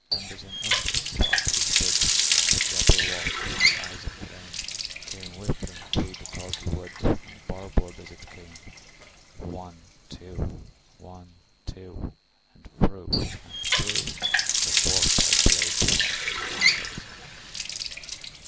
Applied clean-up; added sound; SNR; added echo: none; Water tap, faucet; -3 dB; none.